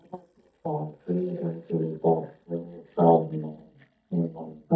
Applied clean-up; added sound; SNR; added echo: neural mask model DeepFilterNet 3.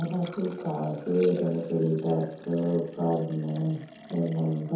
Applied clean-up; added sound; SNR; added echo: none; Liquid; 18 dB; reverberation time 0.6 s.